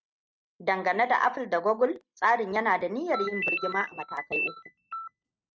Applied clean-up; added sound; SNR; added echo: neural mask model RNNoise.